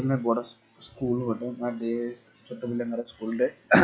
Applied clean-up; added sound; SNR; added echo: classical method log-MMSE.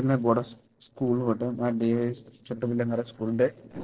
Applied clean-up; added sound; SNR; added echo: neural separator model SepFormer DNS4.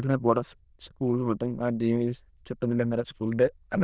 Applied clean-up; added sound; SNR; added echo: neural diffusion model UNIVERSE++.